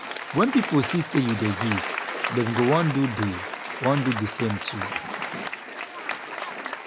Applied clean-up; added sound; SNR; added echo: none; Applause; 5 dB; none.